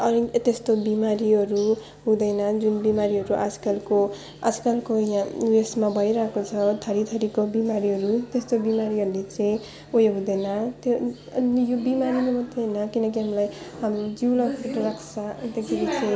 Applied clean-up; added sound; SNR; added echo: none; none; none; none.